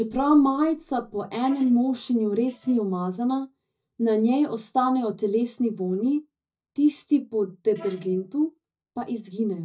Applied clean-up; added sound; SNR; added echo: neural mask model DeepFilterNet 3.